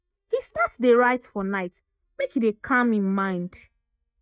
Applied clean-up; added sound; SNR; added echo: neural mask model DeepFilterNet 3.